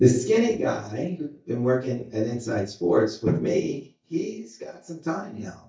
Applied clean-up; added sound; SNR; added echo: neural mask model DeepFilterNet 3.